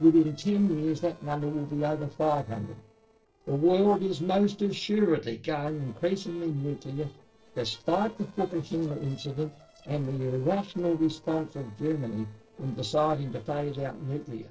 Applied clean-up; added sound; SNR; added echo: neural separator model SepFormer DNS4.